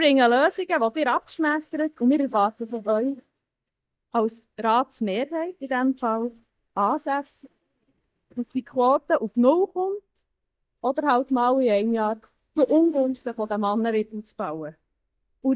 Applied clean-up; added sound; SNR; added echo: neural mask model DeepFilterNet 3.